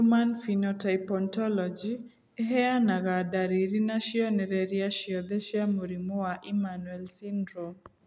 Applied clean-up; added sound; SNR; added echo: none; none; none; none.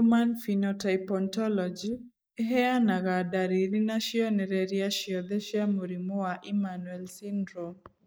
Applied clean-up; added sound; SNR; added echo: neural mask model Resemble Enhance denoiser.